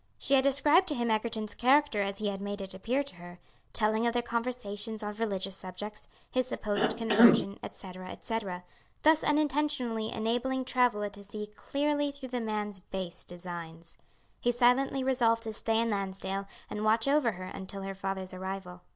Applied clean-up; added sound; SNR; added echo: none; Cough; -5 dB; none.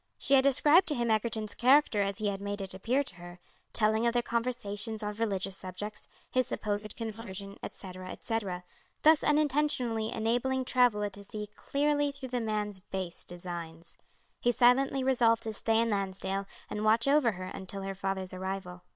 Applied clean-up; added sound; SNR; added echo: neural separator model SepFormer WHAM!.